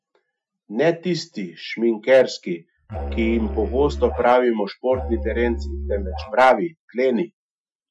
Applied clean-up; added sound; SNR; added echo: classical method Wiener filter.